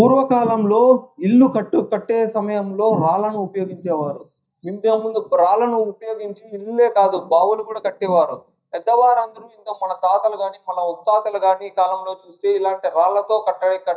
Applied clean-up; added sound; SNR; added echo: neural mask model DeepFilterNet 3.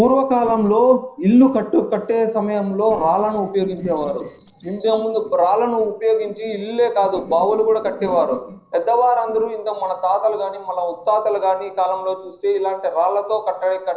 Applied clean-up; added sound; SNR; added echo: neural separator model SepFormer DNS4.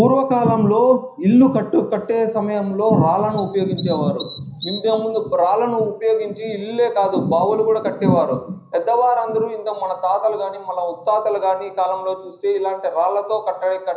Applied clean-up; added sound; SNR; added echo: none; Bird vocalization, bird call, bird song; 14 dB; reverberation time 0.5 s.